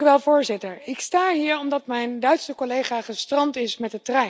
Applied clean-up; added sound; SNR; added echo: none; none; none; none.